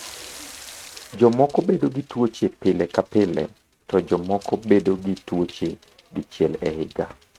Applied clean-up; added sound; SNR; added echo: neural mask model RNNoise.